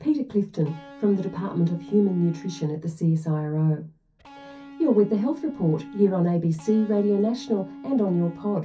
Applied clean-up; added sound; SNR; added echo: none; Electric guitar; 17 dB; reverberation time 0.3 s.